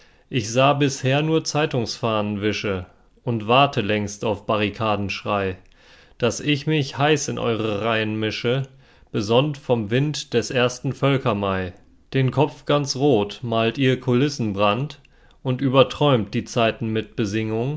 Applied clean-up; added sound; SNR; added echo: none; none; none; none.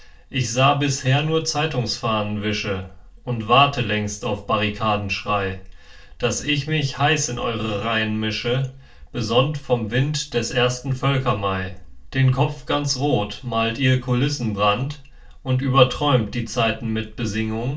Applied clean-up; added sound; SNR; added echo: none; none; none; reverberation time 0.2 s.